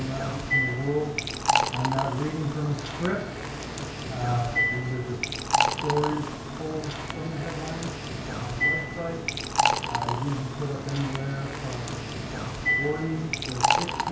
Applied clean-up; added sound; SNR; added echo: none; Liquid; -3 dB; reverberation time 0.5 s.